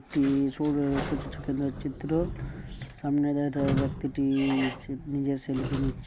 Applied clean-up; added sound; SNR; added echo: none; Squeak / Sliding door; 8 dB; none.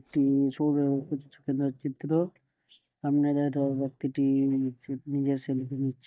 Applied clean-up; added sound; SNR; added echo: neural mask model DeepFilterNet 3.